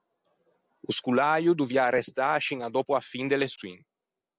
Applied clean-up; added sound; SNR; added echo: none; none; none; none.